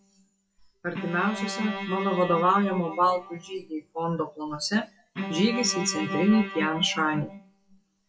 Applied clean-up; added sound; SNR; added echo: classical method WPE with log-MMSE.